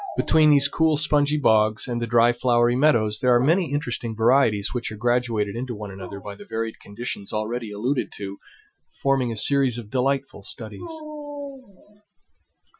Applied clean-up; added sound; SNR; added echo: classical method Wiener filter.